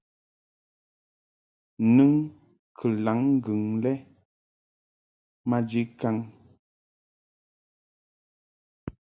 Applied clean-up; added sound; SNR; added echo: none; none; none; none.